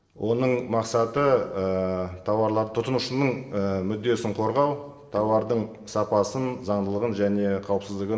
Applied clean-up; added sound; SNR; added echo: neural separator model SepFormer DNS4.